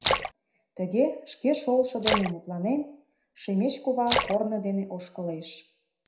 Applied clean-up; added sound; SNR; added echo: none; Splash, splatter; 3 dB; reverberation time 0.5 s.